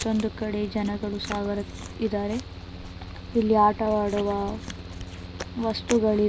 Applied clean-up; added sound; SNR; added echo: none; Mechanical fan + Chewing, mastication; 11 dB; none.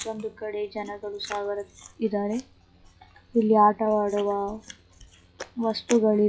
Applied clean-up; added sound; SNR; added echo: classical method log-MMSE.